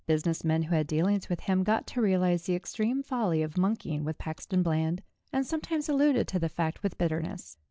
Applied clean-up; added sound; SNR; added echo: none; none; none; none.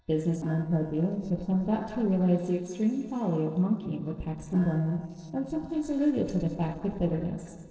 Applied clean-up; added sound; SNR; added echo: neural separator model SepFormer DNS4.